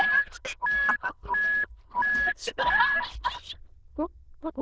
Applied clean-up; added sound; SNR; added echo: neural diffusion model UNIVERSE++.